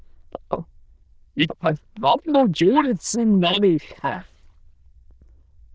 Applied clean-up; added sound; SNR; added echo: neural diffusion model UNIVERSE++.